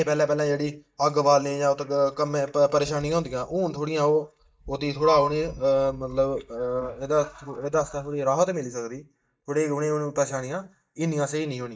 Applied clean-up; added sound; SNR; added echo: neural mask model DeepFilterNet 3.